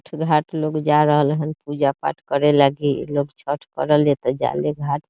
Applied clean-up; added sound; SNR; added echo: none; none; none; none.